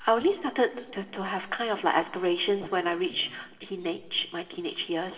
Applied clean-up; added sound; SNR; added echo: neural separator model SepFormer DNS4.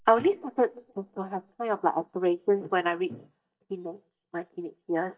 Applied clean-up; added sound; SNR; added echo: neural mask model DeepFilterNet 3.